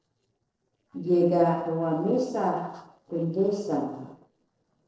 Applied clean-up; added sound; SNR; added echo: neural separator model SepFormer DNS4.